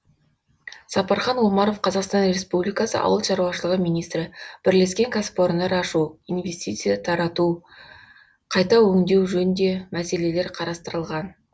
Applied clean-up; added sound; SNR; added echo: none; none; none; none.